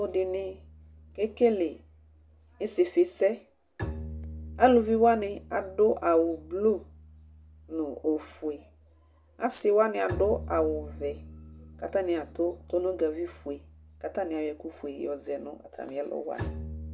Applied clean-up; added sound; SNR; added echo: none; Bowed string instrument; 15 dB; none.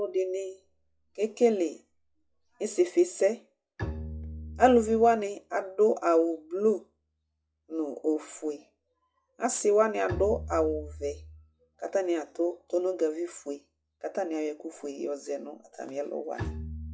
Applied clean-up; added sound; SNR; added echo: classical method log-MMSE.